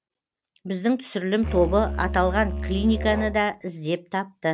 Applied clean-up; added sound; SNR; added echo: none; Musical instrument; 4 dB; none.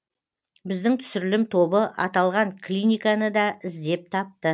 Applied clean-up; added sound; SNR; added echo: none; none; none; none.